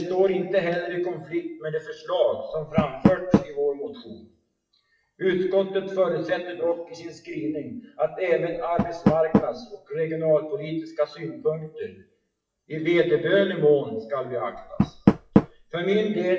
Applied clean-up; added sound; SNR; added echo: classical method WPE with log-MMSE.